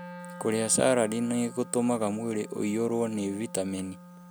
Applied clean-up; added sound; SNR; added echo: none; Wind instrument, woodwind instrument; 16 dB; none.